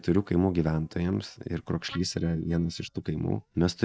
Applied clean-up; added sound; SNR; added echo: neural mask model DeepFilterNet 3.